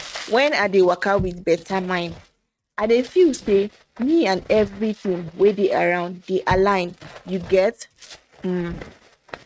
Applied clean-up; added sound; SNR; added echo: neural mask model RNNoise.